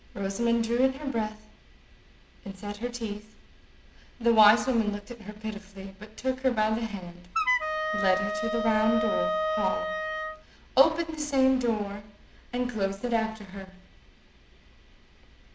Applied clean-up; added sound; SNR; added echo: none; Wind instrument, woodwind instrument; 0 dB; none.